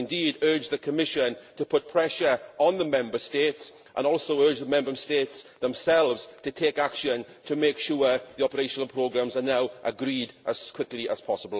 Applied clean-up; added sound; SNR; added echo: none; none; none; none.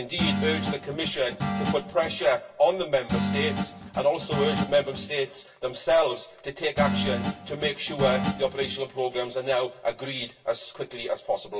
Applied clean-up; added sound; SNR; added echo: none; Guitar; 3 dB; reverberation time 0.1 s.